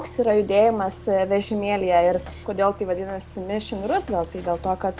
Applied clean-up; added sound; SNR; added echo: none; Accelerating, revving, vroom; 17 dB; none.